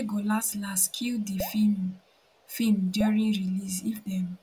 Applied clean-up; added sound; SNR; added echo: none; Drip; 17 dB; none.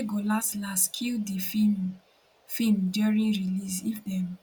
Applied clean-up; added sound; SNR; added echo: none; none; none; none.